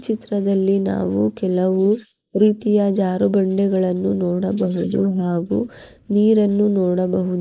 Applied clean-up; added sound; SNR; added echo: neural mask model Resemble Enhance denoiser.